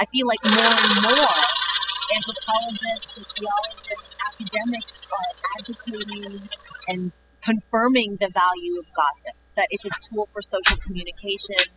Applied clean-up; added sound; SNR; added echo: classical method spectral subtraction.